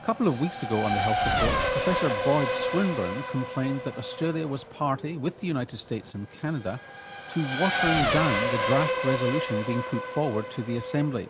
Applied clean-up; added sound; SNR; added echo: none; Race car, auto racing / Accelerating, revving, vroom; 1 dB; none.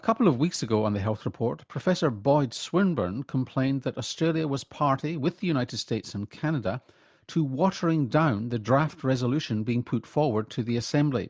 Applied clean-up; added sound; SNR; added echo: none; none; none; none.